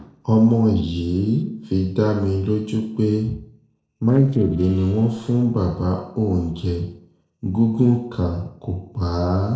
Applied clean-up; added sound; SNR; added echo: neural separator model SepFormer DNS4.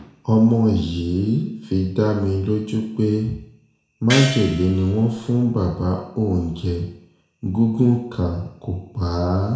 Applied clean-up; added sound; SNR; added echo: none; Gong; 8 dB; reverberation time 0.6 s.